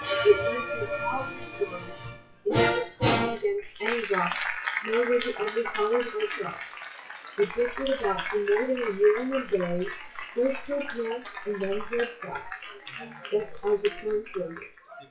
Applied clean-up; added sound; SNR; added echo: classical method WPE with log-MMSE.